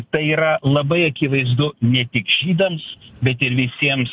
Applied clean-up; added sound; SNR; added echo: none; none; none; none.